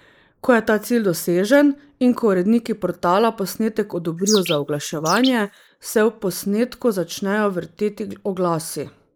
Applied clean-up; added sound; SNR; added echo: neural mask model Resemble Enhance denoiser.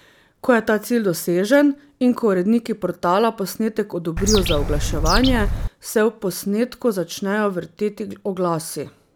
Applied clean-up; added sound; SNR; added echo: none; Bird; 0 dB; none.